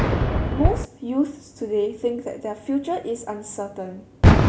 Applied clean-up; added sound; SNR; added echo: none; Fireworks; -5 dB; none.